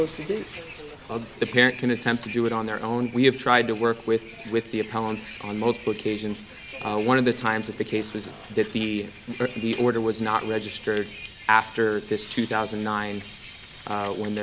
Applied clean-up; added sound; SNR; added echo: none; Bus; 16 dB; none.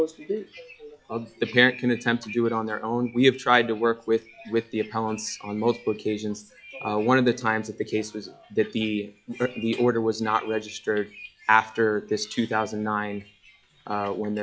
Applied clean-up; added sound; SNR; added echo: classical method log-MMSE.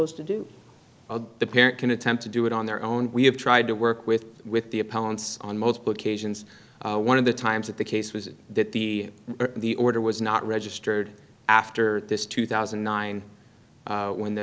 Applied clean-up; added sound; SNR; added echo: none; none; none; none.